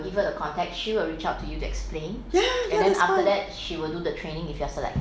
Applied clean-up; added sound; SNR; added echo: none; none; none; none.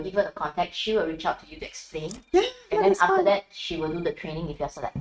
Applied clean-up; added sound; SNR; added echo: neural mask model RNNoise.